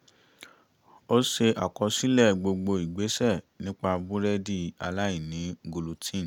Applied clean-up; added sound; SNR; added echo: none; none; none; none.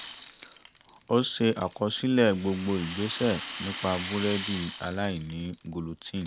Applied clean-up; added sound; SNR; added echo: none; Rattle; 4 dB; none.